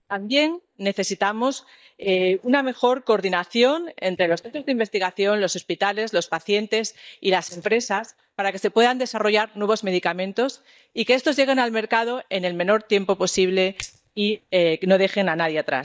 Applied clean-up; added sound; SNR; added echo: neural mask model DeepFilterNet 3.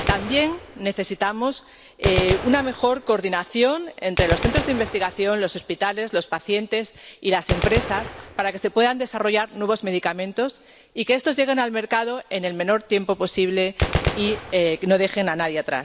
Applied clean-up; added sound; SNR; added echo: none; Gunshot, gunfire; 8 dB; none.